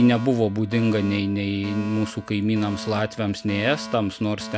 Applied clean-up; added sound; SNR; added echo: none; Alarm; 15 dB; none.